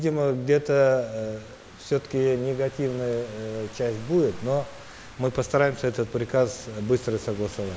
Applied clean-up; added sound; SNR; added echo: none; Rain / Thunderstorm; 19 dB; none.